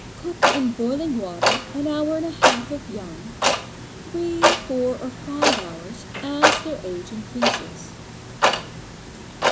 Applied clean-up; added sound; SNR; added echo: none; Clock; -4 dB; none.